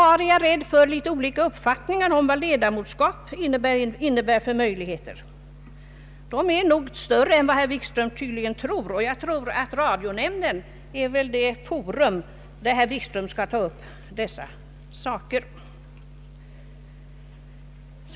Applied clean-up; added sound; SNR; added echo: none; none; none; none.